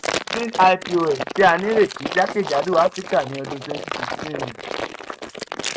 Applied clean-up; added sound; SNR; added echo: neural mask model RNNoise.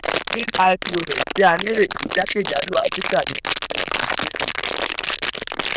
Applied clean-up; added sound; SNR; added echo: neural diffusion model UNIVERSE++.